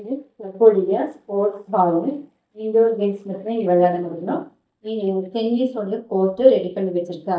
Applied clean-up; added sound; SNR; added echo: neural mask model DeepFilterNet 3.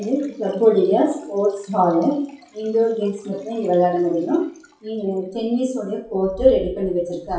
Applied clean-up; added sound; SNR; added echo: classical method WPE with log-MMSE.